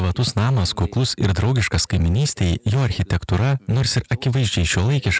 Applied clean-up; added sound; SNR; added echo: none; none; none; none.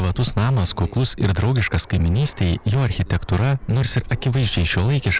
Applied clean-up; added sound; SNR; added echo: none; Fixed-wing aircraft, airplane; 17 dB; none.